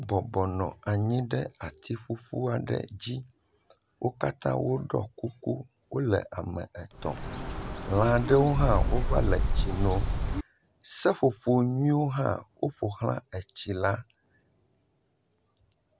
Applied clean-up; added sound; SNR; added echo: none; Bird; -2 dB; none.